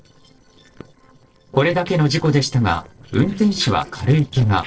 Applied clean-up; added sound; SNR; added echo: neural separator model SepFormer DNS4.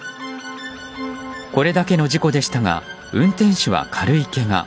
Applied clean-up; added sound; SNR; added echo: none; none; none; none.